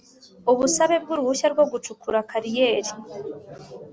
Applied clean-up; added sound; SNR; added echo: none; none; none; none.